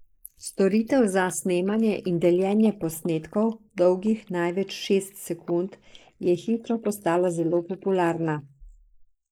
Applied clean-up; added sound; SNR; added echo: neural mask model Resemble Enhance denoiser.